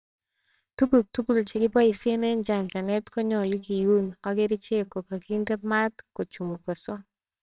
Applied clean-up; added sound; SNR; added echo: neural separator model SepFormer WHAMR!.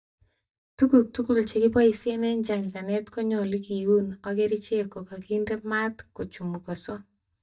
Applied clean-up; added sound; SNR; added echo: neural mask model DeepFilterNet 3.